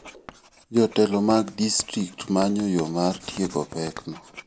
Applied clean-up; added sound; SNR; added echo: none; Writing; 19 dB; none.